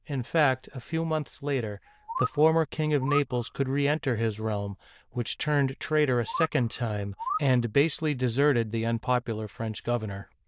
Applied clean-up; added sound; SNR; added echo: neural diffusion model UNIVERSE++.